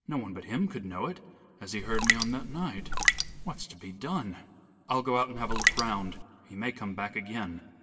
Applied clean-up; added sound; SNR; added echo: none; Raindrop; -5 dB; reverberation time 1.5 s.